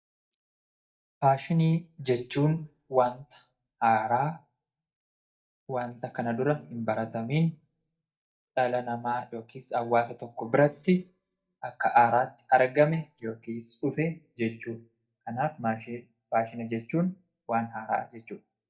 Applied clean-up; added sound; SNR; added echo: neural mask model DeepFilterNet 3.